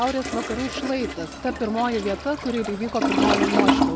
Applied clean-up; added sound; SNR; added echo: none; Toilet flush; -1 dB; none.